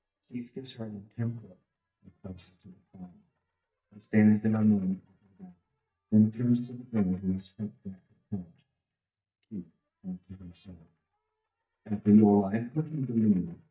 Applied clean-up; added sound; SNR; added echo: neural mask model DeepFilterNet 3.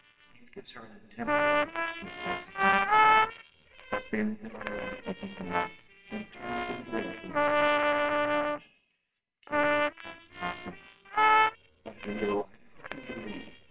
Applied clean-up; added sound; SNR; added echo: neural separator model SepFormer WHAMR!.